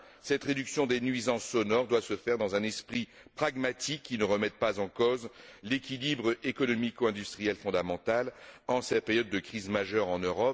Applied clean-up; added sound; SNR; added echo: none; none; none; none.